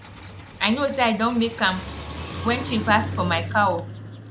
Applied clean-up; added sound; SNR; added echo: none; Car; 9 dB; none.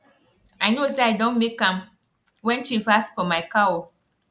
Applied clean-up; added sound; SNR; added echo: none; none; none; none.